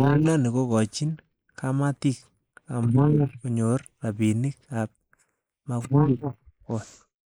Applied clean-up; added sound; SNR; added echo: neural mask model Resemble Enhance denoiser.